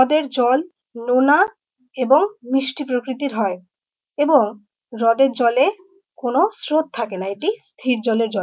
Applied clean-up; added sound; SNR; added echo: none; none; none; none.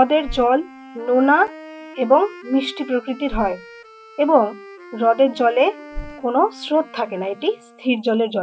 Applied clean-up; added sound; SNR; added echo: none; Bird + Wind instrument, woodwind instrument; 17 dB; none.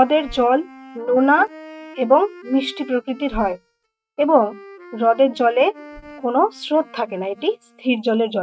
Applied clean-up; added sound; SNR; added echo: neural mask model RNNoise.